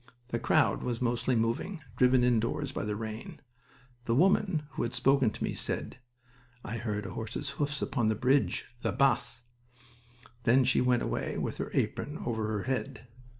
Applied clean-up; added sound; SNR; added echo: none; none; none; none.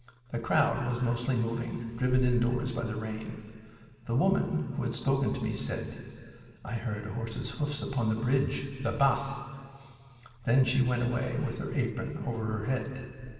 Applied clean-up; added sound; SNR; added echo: none; none; none; reverberation time 2.3 s.